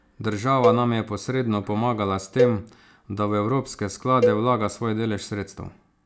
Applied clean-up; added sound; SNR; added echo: none; Cowbell; 4 dB; none.